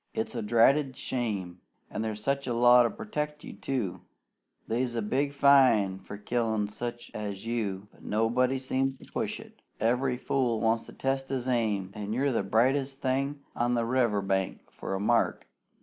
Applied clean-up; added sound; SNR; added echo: neural mask model Resemble Enhance denoiser.